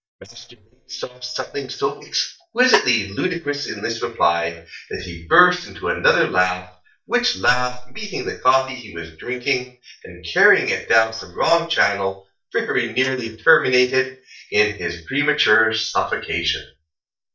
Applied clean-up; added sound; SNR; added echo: neural mask model DeepFilterNet 3.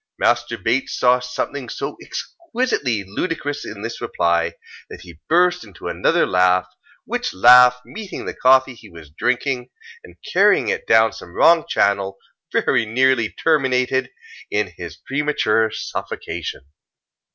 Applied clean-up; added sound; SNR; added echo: none; none; none; none.